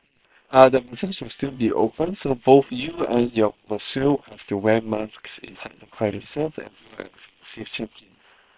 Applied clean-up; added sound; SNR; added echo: neural separator model SepFormer WHAM!.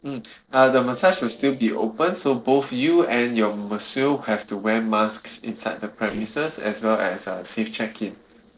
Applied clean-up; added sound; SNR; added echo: neural separator model SepFormer DNS4.